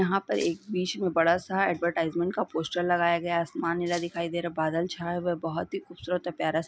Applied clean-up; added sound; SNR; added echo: none; Rattle (instrument); 18 dB; none.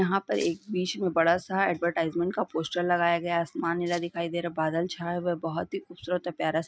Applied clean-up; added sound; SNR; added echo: neural mask model RNNoise.